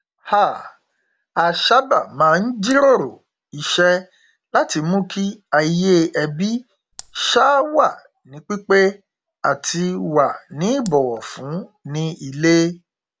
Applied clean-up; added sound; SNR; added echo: none; Raindrop; 18 dB; none.